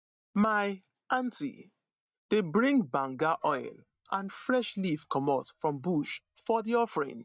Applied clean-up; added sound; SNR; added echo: neural mask model DeepFilterNet 3.